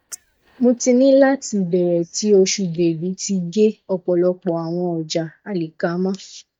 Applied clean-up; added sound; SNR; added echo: neural mask model DeepFilterNet 3.